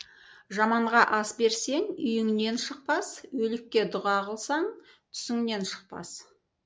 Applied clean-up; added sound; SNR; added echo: none; none; none; none.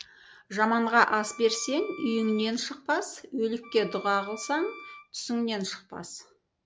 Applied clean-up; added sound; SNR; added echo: none; Wind instrument, woodwind instrument; 19 dB; none.